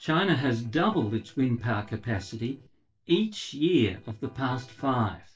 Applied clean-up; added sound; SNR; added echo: neural separator model SepFormer DNS4.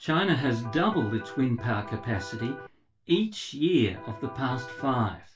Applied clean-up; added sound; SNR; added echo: none; Electric guitar; 13 dB; reverberation time 0.2 s.